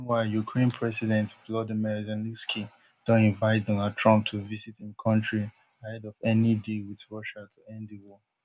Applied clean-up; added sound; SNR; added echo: none; none; none; none.